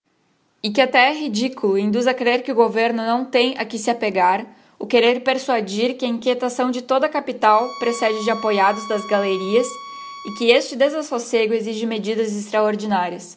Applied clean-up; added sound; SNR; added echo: none; Bowed string instrument; 14 dB; none.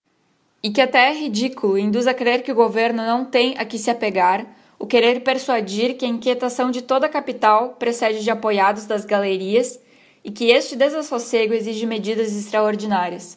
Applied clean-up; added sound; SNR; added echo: none; none; none; none.